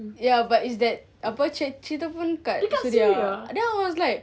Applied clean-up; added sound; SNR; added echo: none; none; none; none.